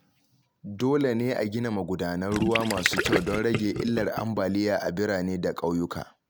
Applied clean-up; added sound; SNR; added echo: none; Gurgling; 2 dB; none.